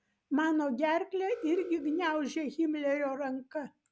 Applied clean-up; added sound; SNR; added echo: none; Alarm; 19 dB; none.